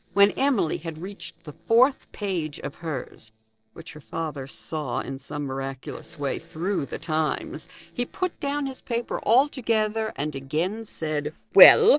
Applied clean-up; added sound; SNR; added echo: neural separator model SepFormer DNS4.